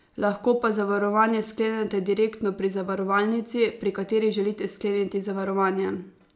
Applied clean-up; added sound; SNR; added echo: none; none; none; none.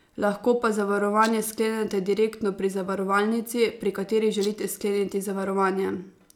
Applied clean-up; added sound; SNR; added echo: none; Rattle; 18 dB; none.